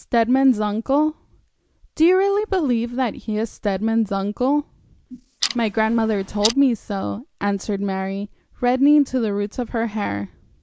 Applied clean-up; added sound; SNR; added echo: neural mask model Resemble Enhance denoiser.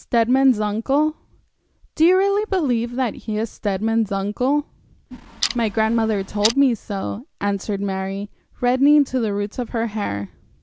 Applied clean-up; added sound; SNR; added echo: none; Clock; 10 dB; none.